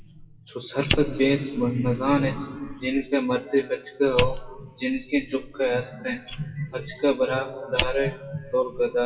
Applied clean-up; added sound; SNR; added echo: classical method WPE with log-MMSE.